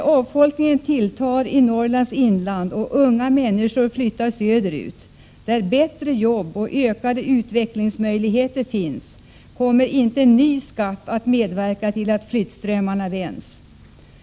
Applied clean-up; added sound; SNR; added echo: none; none; none; none.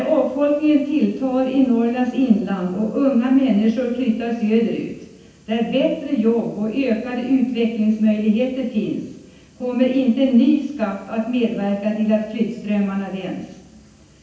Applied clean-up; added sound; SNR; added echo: none; none; none; reverberation time 0.9 s.